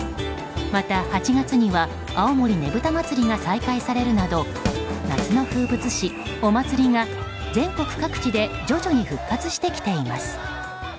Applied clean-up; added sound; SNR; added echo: none; Drum kit; 6 dB; none.